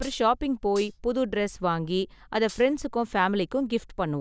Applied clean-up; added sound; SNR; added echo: none; Hi-hat; 20 dB; none.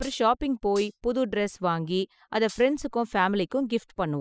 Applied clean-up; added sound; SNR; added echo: classical method spectral subtraction.